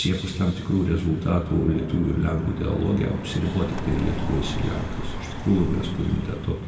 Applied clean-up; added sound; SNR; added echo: none; Car passing by; 10 dB; reverberation time 2.1 s.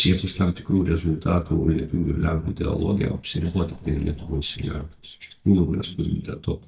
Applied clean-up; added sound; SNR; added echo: neural mask model DeepFilterNet 3.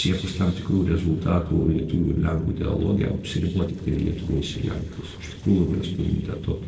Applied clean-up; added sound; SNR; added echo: neural separator model SepFormer DNS4.